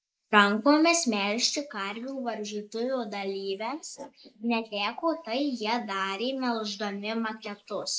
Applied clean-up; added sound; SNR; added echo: neural mask model Resemble Enhance denoiser.